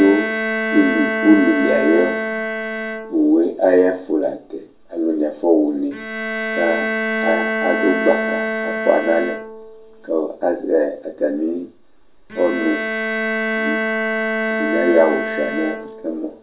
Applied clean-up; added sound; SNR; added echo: none; Bowed string instrument; 4 dB; reverberation time 0.2 s.